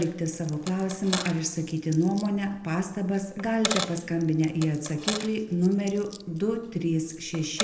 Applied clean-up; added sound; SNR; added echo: none; Coin (dropping); 10 dB; reverberation time 0.7 s.